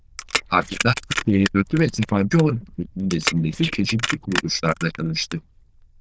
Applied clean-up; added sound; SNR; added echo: neural diffusion model UNIVERSE++.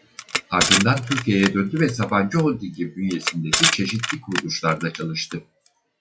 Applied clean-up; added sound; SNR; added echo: classical method log-MMSE.